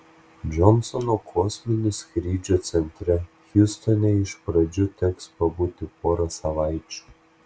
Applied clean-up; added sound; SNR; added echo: none; none; none; none.